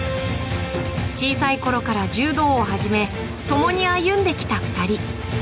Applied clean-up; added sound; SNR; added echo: none; none; none; none.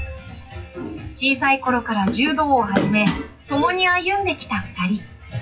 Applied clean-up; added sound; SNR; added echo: classical method WPE with log-MMSE.